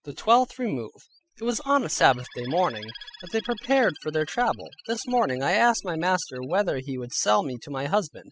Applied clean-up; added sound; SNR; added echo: classical method spectral subtraction.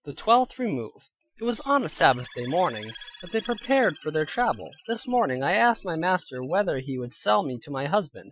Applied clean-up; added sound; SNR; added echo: classical method Wiener filter.